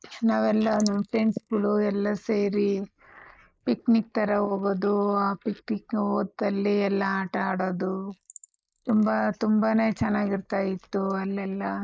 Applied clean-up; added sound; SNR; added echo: neural mask model Resemble Enhance denoiser.